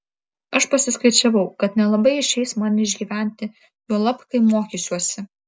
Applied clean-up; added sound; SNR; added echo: none; none; none; none.